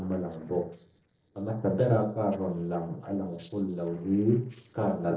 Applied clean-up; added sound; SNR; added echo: neural separator model SepFormer DNS4.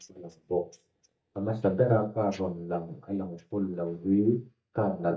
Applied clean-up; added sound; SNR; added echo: neural mask model DeepFilterNet 3.